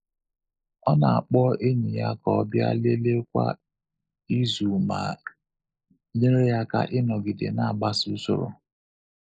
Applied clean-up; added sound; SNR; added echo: neural mask model Resemble Enhance denoiser.